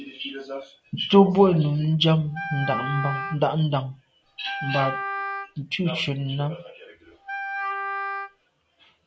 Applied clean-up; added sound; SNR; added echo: none; Wind instrument, woodwind instrument; 6 dB; none.